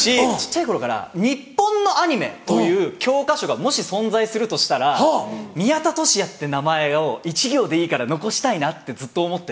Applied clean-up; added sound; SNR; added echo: none; none; none; none.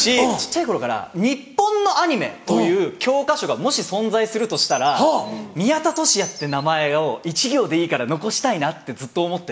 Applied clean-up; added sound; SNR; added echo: none; Bird; 17 dB; none.